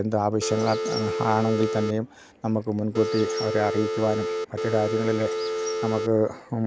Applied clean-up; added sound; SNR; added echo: none; Telephone; 2 dB; none.